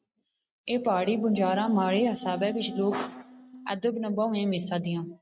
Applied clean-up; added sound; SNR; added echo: neural mask model RNNoise.